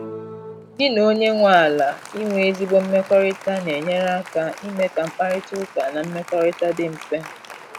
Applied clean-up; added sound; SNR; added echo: none; Applause; 17 dB; none.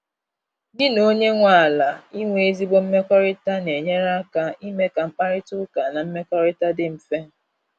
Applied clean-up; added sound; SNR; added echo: none; none; none; none.